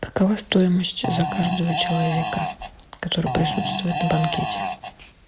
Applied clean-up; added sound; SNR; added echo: none; Fart; 3 dB; none.